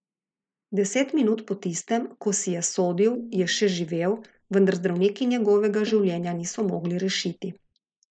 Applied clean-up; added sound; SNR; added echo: neural mask model Resemble Enhance denoiser.